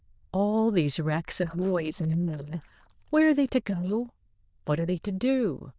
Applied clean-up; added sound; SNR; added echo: neural diffusion model UNIVERSE++.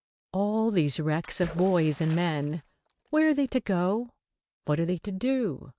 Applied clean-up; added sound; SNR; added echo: neural mask model RNNoise.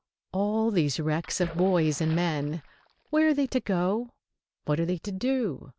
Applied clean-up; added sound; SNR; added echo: none; Splash, splatter; 18 dB; none.